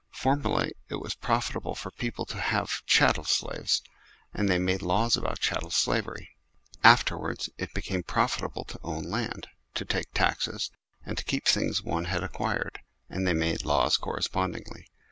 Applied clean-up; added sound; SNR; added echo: none; none; none; none.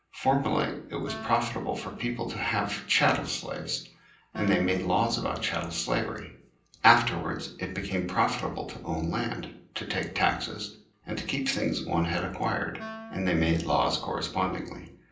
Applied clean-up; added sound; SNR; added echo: none; Wind instrument, woodwind instrument; 17 dB; reverberation time 0.6 s.